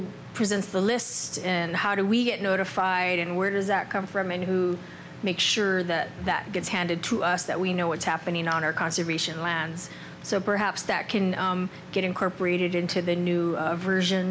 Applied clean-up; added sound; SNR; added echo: none; none; none; none.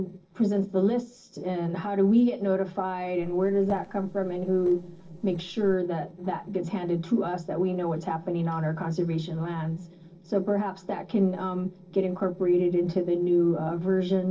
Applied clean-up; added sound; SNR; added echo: neural separator model SepFormer DNS4.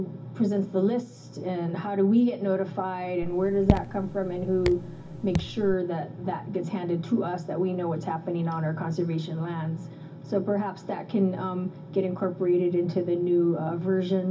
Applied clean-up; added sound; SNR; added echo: none; Raindrop / Drip; 4 dB; reverberation time 0.4 s.